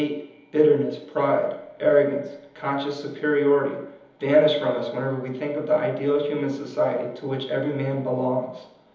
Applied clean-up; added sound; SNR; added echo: none; none; none; reverberation time 1.3 s.